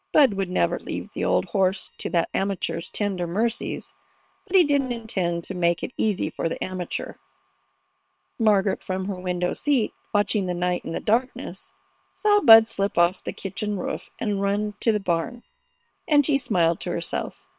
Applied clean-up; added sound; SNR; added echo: neural separator model SepFormer WHAM!.